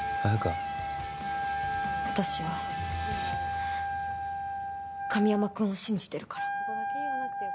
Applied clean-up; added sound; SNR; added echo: none; Wind instrument, woodwind instrument; 0 dB; none.